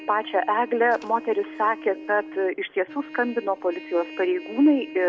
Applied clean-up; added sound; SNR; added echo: none; Trumpet; 16 dB; none.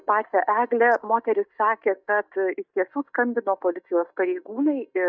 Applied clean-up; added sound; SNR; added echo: neural mask model DeepFilterNet 3.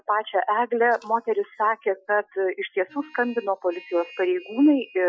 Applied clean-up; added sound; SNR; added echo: classical method Wiener filter.